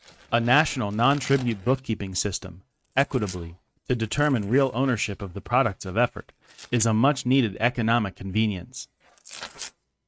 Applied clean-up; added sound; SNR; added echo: neural mask model RNNoise.